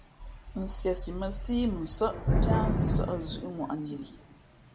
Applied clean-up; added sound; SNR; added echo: none; Thunder / Rain; -1 dB; none.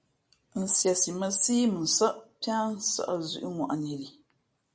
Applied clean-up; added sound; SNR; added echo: none; none; none; none.